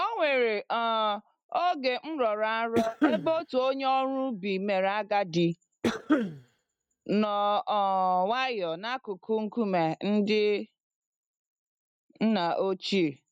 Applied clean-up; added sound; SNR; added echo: neural mask model RNNoise.